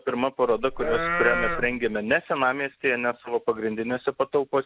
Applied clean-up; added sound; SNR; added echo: none; Livestock, farm animals, working animals; 3 dB; none.